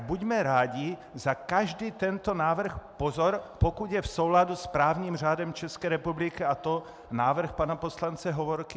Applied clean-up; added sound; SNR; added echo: none; none; none; none.